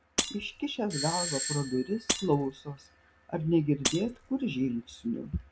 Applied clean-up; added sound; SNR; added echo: none; Doorbell + Shatter; 5 dB; none.